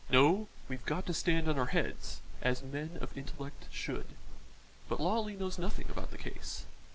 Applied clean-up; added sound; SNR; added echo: none; none; none; none.